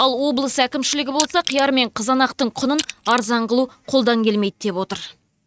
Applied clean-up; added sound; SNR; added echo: neural mask model RNNoise.